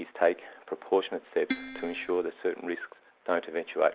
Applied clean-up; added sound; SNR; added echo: none; Keyboard (musical); 7 dB; none.